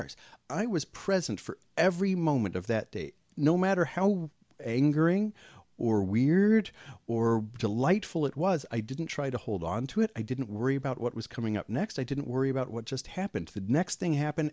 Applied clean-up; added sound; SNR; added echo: none; none; none; none.